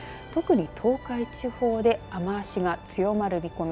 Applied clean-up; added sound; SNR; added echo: none; Insect / Frog; 19 dB; none.